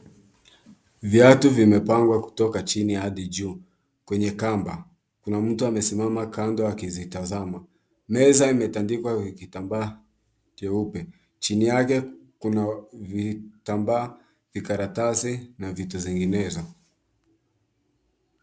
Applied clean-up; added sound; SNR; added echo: none; none; none; none.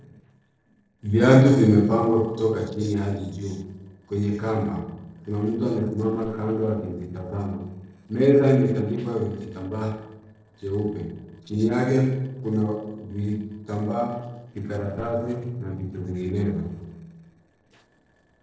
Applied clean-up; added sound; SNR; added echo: neural separator model SepFormer DNS4.